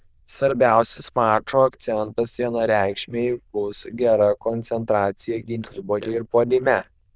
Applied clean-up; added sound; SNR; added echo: neural diffusion model UNIVERSE++.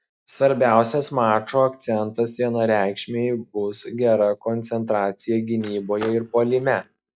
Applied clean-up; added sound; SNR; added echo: classical method log-MMSE.